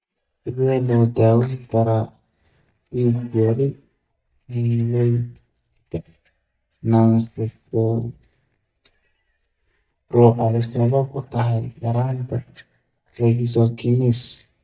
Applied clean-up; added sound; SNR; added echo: neural mask model DeepFilterNet 3.